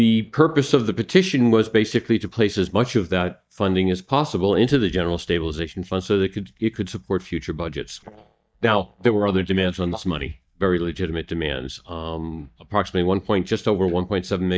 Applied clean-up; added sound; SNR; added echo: neural mask model DeepFilterNet 3.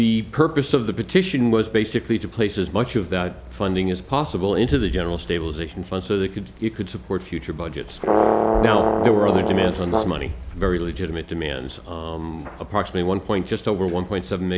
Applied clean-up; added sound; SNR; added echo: none; Brass instrument; -1 dB; none.